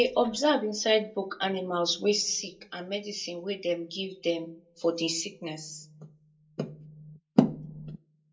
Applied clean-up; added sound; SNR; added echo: none; none; none; reverberation time 0.2 s.